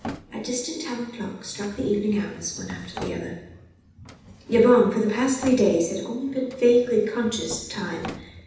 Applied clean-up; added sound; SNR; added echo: none; Drawer open or close; 18 dB; reverberation time 0.8 s.